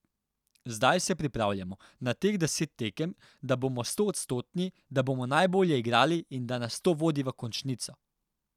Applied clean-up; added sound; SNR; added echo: none; none; none; none.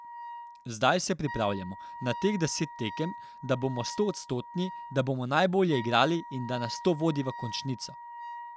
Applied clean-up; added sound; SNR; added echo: none; Wind instrument, woodwind instrument; 13 dB; none.